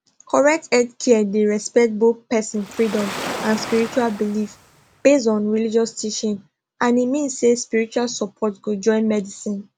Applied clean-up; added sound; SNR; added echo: none; Waves, surf; 12 dB; none.